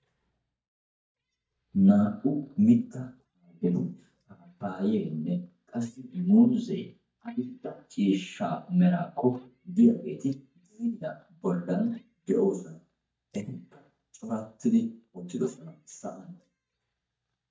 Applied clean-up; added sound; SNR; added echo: neural mask model DeepFilterNet 3.